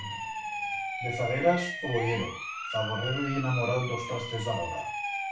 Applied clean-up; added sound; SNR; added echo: none; Siren; 4 dB; reverberation time 0.3 s.